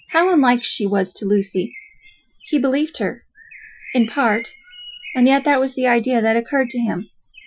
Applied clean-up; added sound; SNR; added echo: classical method Wiener filter.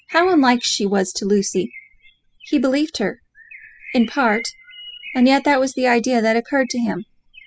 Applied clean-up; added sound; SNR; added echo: classical method spectral subtraction.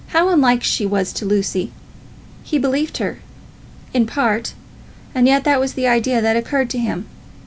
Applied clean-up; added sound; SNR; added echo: none; none; none; none.